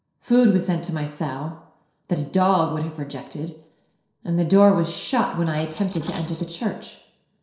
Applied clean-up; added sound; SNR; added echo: neural separator model SepFormer DNS4.